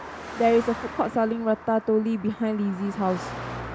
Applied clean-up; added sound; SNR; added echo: none; Car passing by; 12 dB; none.